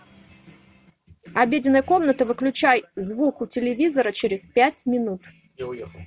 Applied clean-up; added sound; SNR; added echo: none; none; none; none.